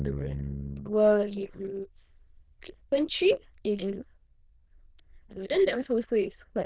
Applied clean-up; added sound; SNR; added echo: neural diffusion model UNIVERSE++.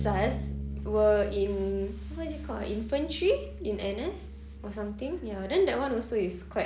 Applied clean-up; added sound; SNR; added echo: none; Bass guitar; 8 dB; none.